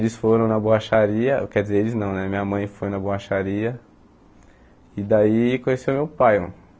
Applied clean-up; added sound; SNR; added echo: none; none; none; none.